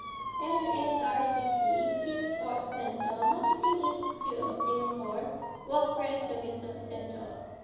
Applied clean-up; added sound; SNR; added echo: none; Motor vehicle (road) / Siren; -1 dB; reverberation time 1.1 s.